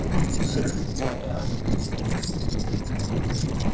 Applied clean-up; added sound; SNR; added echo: neural separator model SepFormer DNS4.